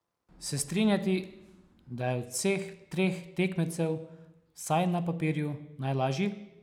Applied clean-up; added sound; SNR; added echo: none; none; none; none.